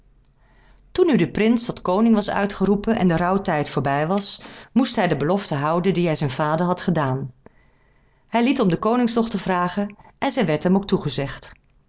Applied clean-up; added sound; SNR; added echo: none; none; none; none.